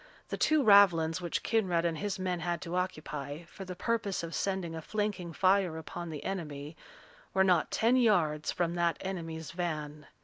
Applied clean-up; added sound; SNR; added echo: none; none; none; none.